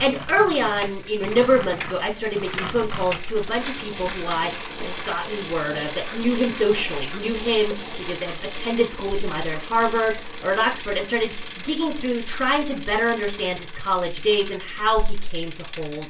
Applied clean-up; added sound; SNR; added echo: none; Bicycle; 7 dB; reverberation time 0.3 s.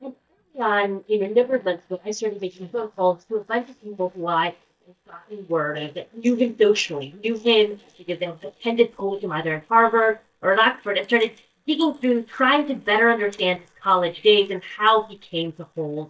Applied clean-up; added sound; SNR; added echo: neural mask model DeepFilterNet 3.